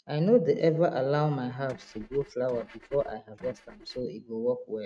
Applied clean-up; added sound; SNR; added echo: neural mask model RNNoise.